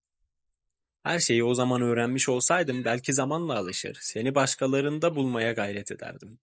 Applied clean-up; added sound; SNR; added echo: neural mask model Resemble Enhance denoiser.